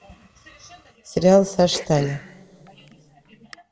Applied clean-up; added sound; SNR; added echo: none; Cough; 18 dB; reverberation time 1.4 s.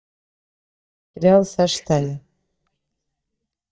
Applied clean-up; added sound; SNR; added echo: neural mask model DeepFilterNet 3.